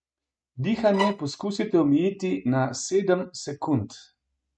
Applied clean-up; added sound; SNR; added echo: neural mask model RNNoise.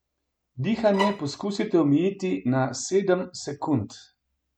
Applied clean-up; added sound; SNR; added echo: none; Bowed string instrument; 6 dB; none.